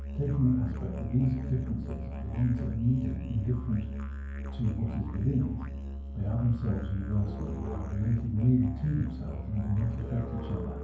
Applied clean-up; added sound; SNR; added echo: none; Musical instrument; 6 dB; reverberation time 0.9 s.